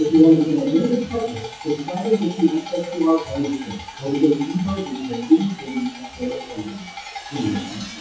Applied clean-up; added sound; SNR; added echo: classical method WPE with log-MMSE.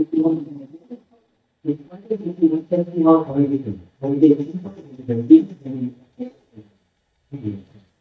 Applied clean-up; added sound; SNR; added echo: neural mask model DeepFilterNet 3.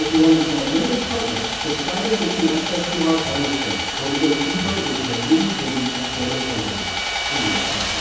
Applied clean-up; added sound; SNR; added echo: none; Sawing; 3 dB; reverberation time 1.1 s.